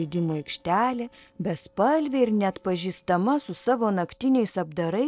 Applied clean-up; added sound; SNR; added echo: neural separator model SepFormer DNS4.